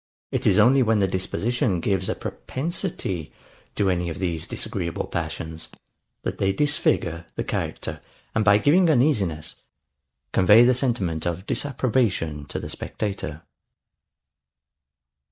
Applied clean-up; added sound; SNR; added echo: neural mask model DeepFilterNet 3.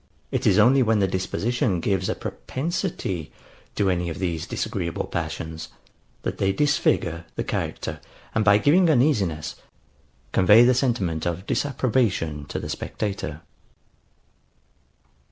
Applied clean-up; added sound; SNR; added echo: none; none; none; none.